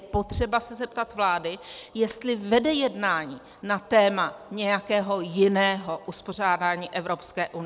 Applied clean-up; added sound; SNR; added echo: none; none; none; none.